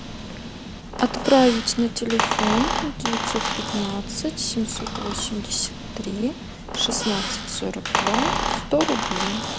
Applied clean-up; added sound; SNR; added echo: none; Squeak; 2 dB; none.